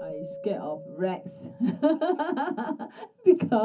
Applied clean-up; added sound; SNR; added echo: none; Keyboard (musical); 17 dB; reverberation time 0.4 s.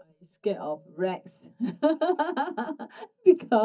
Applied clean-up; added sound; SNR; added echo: neural mask model DeepFilterNet 3.